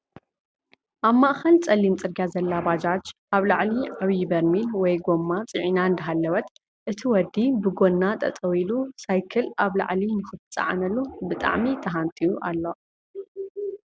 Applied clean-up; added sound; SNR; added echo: none; none; none; none.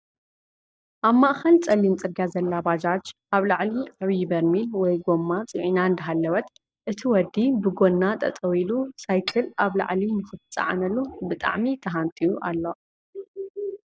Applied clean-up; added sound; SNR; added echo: neural mask model DeepFilterNet 3.